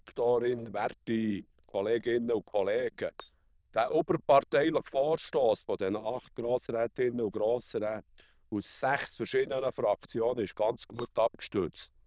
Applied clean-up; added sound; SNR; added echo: neural diffusion model UNIVERSE++.